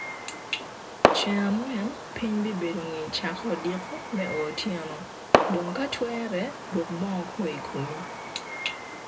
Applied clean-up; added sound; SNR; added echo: none; Fireworks; 0 dB; reverberation time 0.2 s.